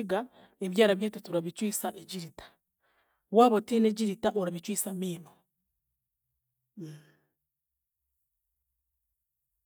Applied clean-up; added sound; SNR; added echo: none; none; none; none.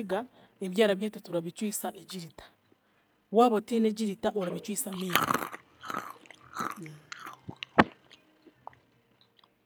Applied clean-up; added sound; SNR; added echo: none; Chewing, mastication; 4 dB; none.